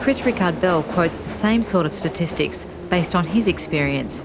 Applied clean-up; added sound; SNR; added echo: none; Subway, metro, underground; 10 dB; none.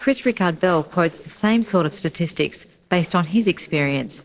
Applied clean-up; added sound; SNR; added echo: neural separator model SepFormer DNS4.